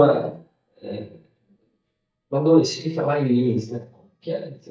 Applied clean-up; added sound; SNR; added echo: neural mask model DeepFilterNet 3.